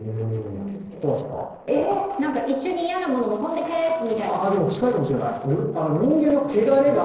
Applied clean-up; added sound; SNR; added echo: neural separator model SepFormer DNS4.